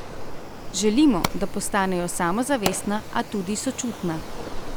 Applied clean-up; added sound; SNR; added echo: none; Fire + Waves, surf; 5 dB; none.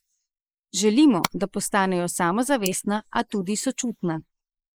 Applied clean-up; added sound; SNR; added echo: neural mask model Resemble Enhance denoiser.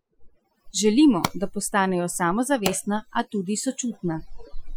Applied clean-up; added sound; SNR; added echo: classical method Wiener filter.